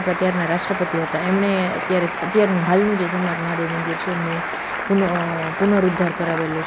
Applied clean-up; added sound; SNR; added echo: none; Applause; 5 dB; none.